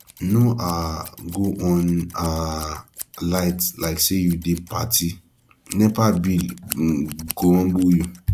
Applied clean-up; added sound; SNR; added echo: none; Scissors; 19 dB; none.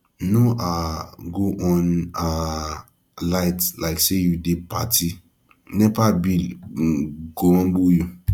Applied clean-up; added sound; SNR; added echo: none; none; none; none.